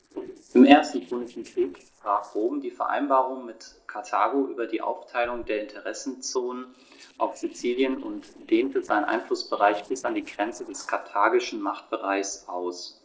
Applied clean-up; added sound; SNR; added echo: neural separator model SepFormer DNS4.